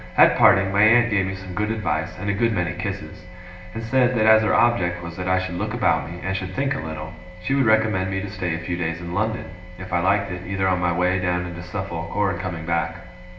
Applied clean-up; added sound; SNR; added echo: none; none; none; reverberation time 0.8 s.